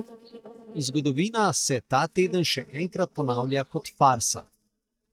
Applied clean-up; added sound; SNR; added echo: neural mask model DeepFilterNet 3.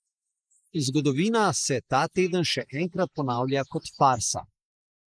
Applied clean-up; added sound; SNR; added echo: neural mask model Resemble Enhance denoiser.